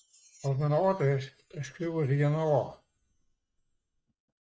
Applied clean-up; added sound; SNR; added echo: neural mask model RNNoise.